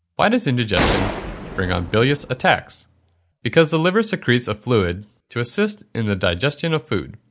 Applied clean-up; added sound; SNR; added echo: none; Gunshot, gunfire; 6 dB; none.